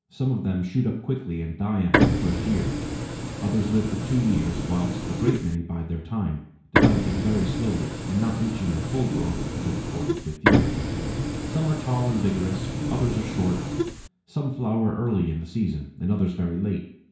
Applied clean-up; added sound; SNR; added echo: none; Printer; -1 dB; reverberation time 0.6 s.